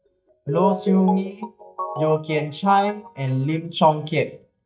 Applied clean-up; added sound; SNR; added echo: neural mask model DeepFilterNet 3.